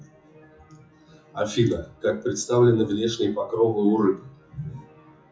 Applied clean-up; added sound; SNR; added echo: classical method WPE with log-MMSE.